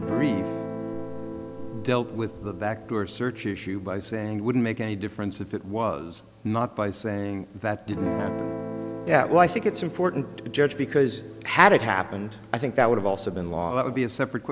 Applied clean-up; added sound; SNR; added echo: none; Guitar; 11 dB; none.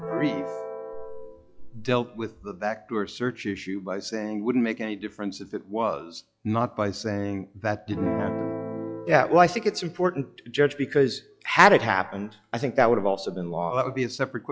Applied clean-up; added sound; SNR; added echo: classical method log-MMSE.